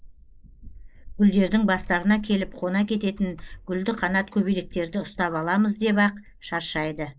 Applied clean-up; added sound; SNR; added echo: neural mask model Resemble Enhance denoiser.